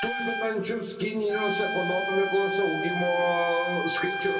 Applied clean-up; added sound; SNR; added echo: none; Trumpet; 4 dB; reverberation time 2.3 s.